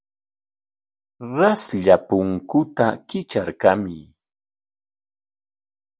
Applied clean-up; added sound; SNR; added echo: none; none; none; none.